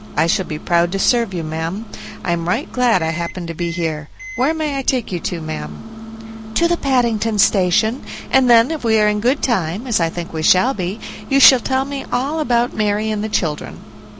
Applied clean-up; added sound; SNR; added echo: none; Microwave oven; 16 dB; none.